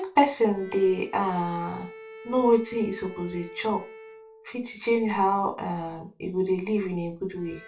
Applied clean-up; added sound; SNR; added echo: none; Bowed string instrument; 20 dB; reverberation time 0.2 s.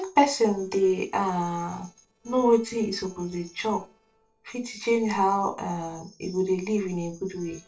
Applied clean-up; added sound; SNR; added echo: neural separator model SepFormer DNS4.